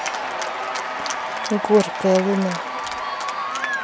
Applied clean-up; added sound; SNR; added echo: none; Applause / Cheering; 3 dB; none.